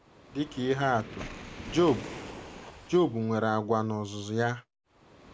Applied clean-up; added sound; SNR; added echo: none; Waves, surf; 15 dB; none.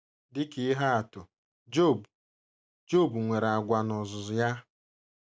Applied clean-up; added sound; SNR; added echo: none; none; none; none.